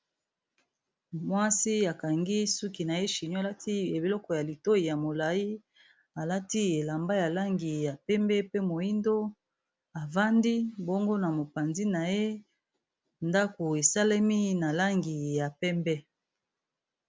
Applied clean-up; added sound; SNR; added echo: none; none; none; none.